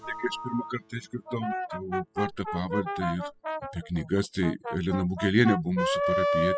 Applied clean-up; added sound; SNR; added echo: classical method spectral subtraction.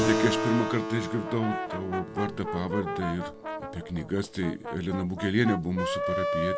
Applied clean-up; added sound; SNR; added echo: none; Brass instrument + Keyboard (musical); 2 dB; none.